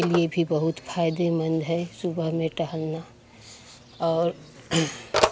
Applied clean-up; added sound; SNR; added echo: none; Telephone; 7 dB; none.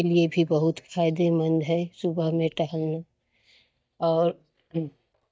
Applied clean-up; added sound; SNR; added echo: neural mask model DeepFilterNet 3.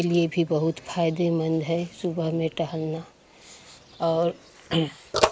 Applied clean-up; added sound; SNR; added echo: neural mask model Resemble Enhance denoiser.